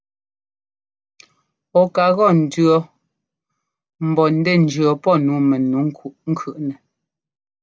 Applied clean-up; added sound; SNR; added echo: none; none; none; none.